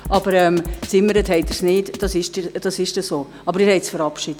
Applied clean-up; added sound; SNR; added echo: none; Drum kit; 14 dB; none.